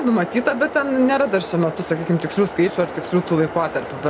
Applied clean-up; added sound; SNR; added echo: none; Train; 11 dB; none.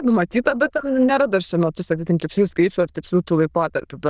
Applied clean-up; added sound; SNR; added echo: neural diffusion model UNIVERSE++.